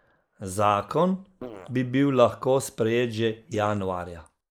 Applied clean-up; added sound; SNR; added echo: neural mask model Resemble Enhance denoiser.